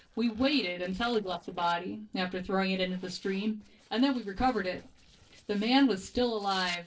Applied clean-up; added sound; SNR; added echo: neural separator model SepFormer DNS4.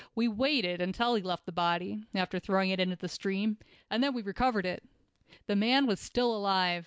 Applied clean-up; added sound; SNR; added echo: none; none; none; none.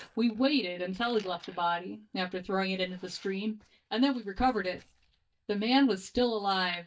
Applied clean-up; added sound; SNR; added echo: neural mask model DeepFilterNet 3.